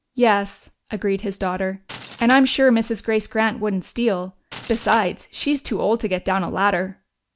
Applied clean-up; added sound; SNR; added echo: none; Glass; 18 dB; none.